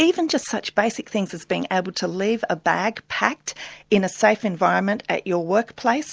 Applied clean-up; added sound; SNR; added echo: none; none; none; none.